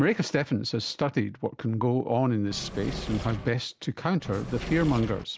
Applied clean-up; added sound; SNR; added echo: none; Engine / Mechanisms; 9 dB; none.